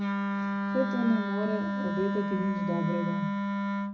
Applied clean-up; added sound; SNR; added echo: none; Wind instrument, woodwind instrument; -2 dB; reverberation time 0.4 s.